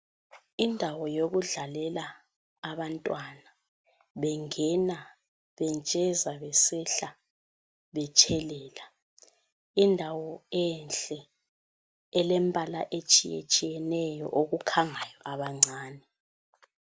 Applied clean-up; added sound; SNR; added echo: none; none; none; none.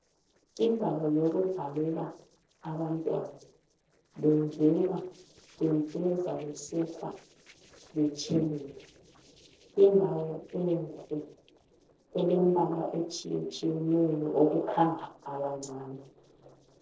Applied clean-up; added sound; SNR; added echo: neural separator model SepFormer DNS4.